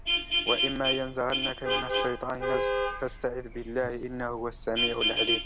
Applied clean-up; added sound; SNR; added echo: none; Vehicle horn, car horn, honking; -2 dB; none.